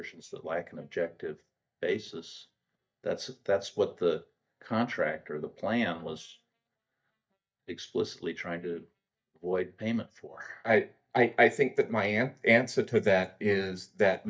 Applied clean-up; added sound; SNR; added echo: neural mask model DeepFilterNet 3.